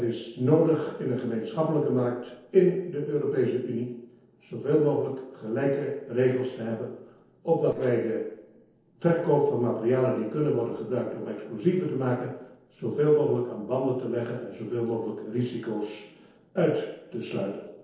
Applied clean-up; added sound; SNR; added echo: neural separator model SepFormer DNS4.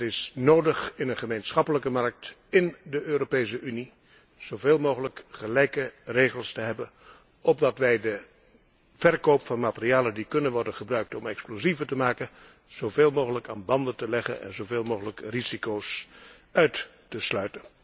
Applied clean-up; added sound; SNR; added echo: none; none; none; none.